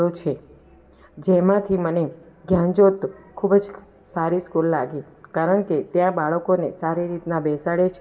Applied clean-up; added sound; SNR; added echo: none; none; none; reverberation time 1.0 s.